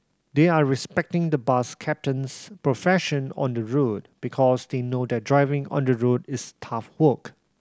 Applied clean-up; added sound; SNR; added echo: none; none; none; none.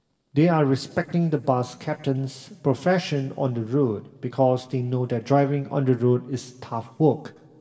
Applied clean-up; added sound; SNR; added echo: none; none; none; reverberation time 2.9 s.